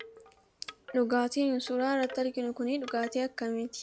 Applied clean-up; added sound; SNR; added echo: none; Wind chime / Wood; 18 dB; none.